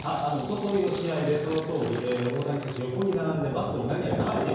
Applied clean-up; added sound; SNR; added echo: none; Fill (with liquid); 8 dB; reverberation time 1.0 s.